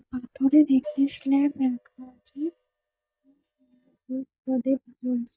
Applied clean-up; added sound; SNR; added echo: neural mask model DeepFilterNet 3.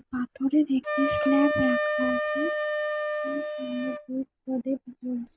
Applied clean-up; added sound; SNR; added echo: none; Wind instrument, woodwind instrument; 1 dB; none.